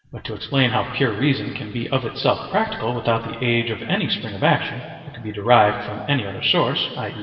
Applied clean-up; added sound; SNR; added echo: none; none; none; reverberation time 2.8 s.